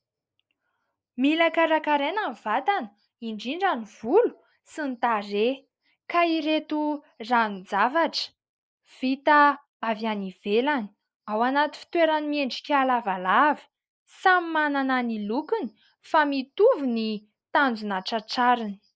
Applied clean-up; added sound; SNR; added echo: neural mask model Resemble Enhance denoiser.